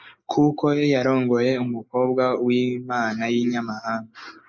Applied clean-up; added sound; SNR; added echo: neural mask model Resemble Enhance denoiser.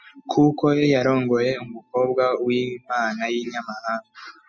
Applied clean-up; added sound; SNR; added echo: classical method spectral subtraction.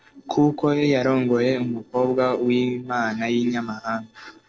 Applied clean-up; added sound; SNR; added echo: neural separator model SepFormer DNS4.